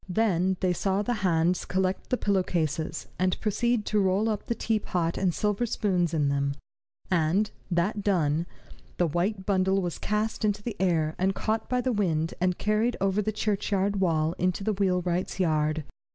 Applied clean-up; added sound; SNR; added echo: none; none; none; none.